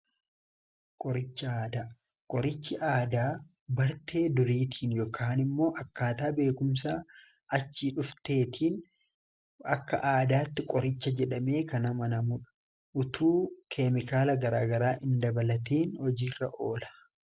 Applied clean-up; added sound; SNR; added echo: none; none; none; none.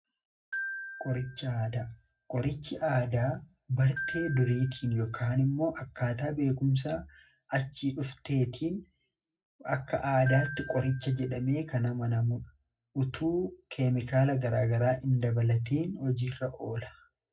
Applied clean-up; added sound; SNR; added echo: none; Glockenspiel; 14 dB; reverberation time 0.4 s.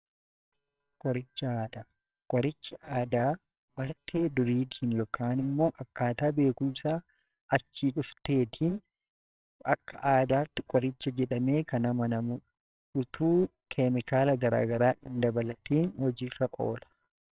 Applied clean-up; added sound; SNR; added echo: neural separator model SepFormer WHAMR!.